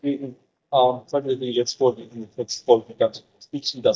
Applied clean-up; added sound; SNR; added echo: neural mask model DeepFilterNet 3.